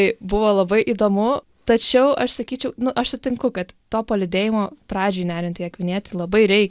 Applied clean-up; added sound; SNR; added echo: none; none; none; none.